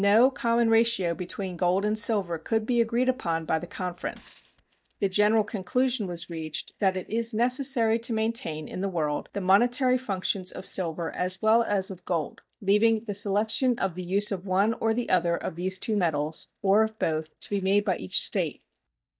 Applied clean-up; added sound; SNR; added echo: neural mask model DeepFilterNet 3.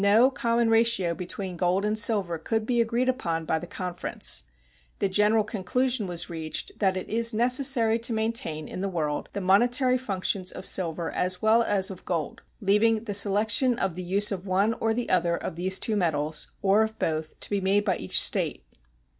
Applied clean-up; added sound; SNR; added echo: none; none; none; none.